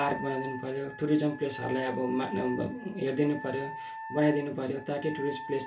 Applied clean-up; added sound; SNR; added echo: none; Wind instrument, woodwind instrument; 11 dB; reverberation time 0.2 s.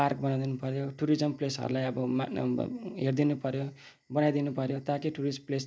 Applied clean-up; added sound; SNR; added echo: none; none; none; none.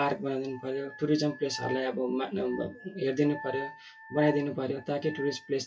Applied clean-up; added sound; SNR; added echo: classical method WPE with log-MMSE.